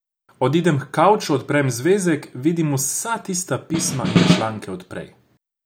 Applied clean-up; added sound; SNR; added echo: none; Snare drum; -2 dB; none.